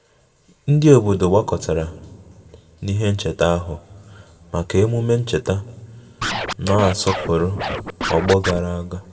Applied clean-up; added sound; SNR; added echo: none; Scratching (performance technique); 6 dB; reverberation time 1.6 s.